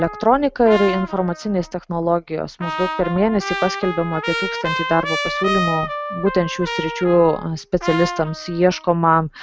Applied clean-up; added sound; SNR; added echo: none; Trumpet; 7 dB; none.